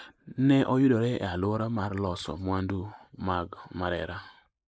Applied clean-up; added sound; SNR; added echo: neural mask model Resemble Enhance denoiser.